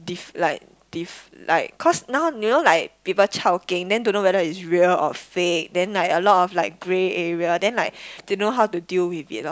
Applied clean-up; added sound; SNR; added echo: none; none; none; none.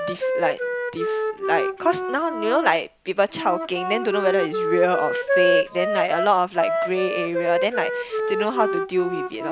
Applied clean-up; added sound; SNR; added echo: none; Wind instrument, woodwind instrument; 1 dB; none.